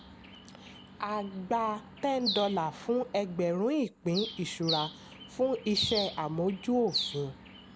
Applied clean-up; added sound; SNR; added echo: none; Bird; 8 dB; none.